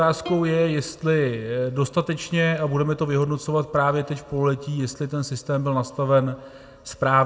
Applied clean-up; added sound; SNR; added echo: none; Plucked string instrument; 20 dB; reverberation time 1.0 s.